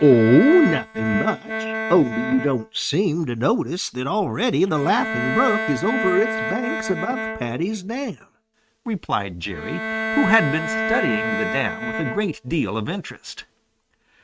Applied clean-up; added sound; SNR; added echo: neural mask model RNNoise.